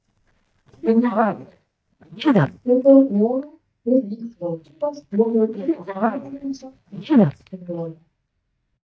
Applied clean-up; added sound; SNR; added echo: neural mask model DeepFilterNet 3.